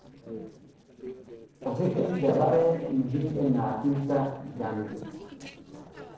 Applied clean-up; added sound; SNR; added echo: neural separator model SepFormer DNS4.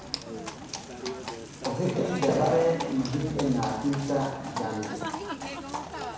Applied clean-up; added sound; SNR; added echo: none; Livestock, farm animals, working animals; 7 dB; reverberation time 1.1 s.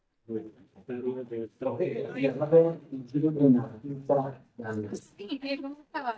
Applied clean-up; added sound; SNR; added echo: neural mask model DeepFilterNet 3.